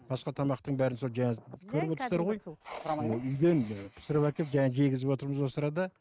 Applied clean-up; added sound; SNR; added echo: neural mask model RNNoise.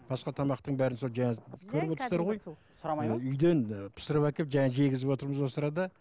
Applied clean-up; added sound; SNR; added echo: none; none; none; none.